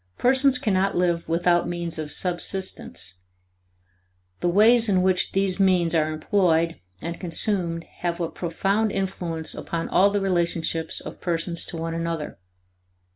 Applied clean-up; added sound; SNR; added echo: none; none; none; none.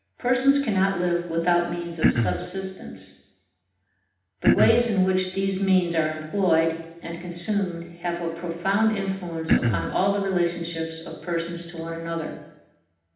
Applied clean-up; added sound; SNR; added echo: none; Cough; -3 dB; reverberation time 0.9 s.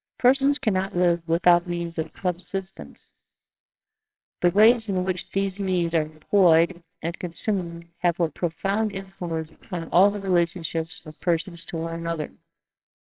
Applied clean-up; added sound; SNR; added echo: neural separator model SepFormer WHAMR!.